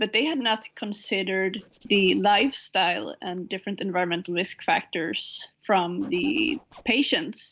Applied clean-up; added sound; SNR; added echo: neural separator model SepFormer DNS4.